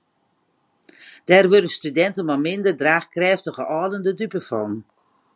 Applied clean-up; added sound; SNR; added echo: none; none; none; none.